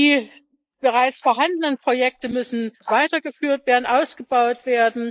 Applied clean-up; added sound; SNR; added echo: neural mask model Resemble Enhance denoiser.